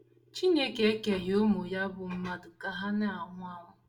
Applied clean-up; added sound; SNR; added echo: none; none; none; reverberation time 0.3 s.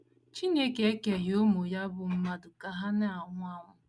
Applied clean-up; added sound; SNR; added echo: none; none; none; none.